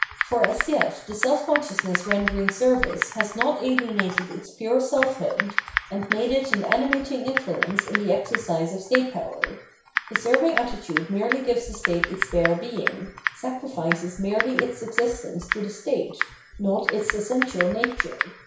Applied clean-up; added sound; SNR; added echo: none; Typing; 4 dB; reverberation time 0.6 s.